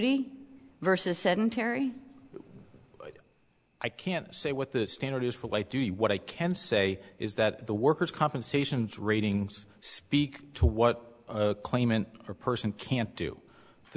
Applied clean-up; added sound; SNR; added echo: none; none; none; none.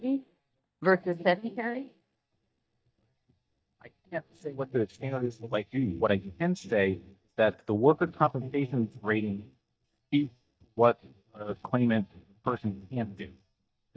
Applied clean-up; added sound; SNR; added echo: neural mask model DeepFilterNet 3.